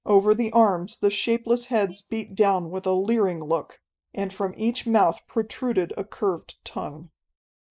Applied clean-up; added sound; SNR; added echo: neural mask model Resemble Enhance denoiser.